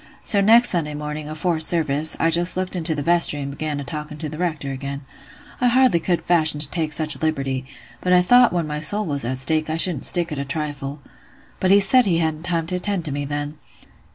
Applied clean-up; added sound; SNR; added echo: none; none; none; none.